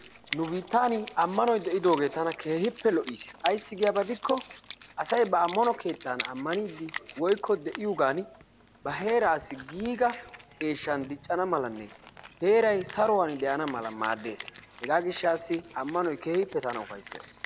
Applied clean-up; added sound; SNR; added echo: none; Wind instrument, woodwind instrument; 12 dB; none.